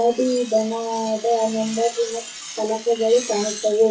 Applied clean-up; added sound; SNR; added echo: classical method WPE with log-MMSE.